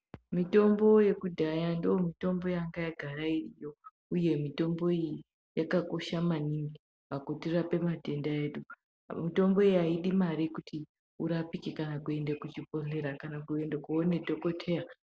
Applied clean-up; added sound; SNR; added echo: none; none; none; none.